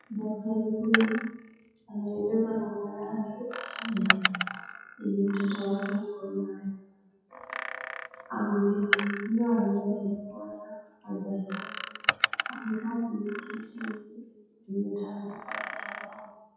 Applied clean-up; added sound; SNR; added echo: classical method WPE with log-MMSE.